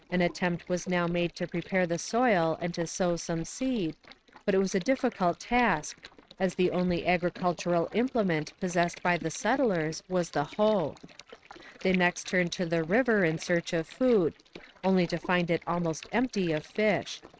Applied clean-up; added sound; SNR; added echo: neural mask model RNNoise.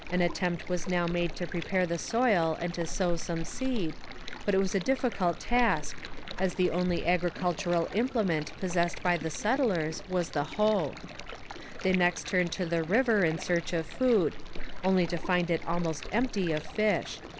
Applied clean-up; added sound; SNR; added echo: none; Stream; 7 dB; none.